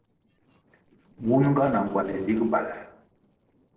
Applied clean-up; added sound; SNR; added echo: neural separator model SepFormer DNS4.